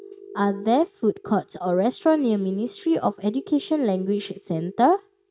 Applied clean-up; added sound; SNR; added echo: neural mask model RNNoise.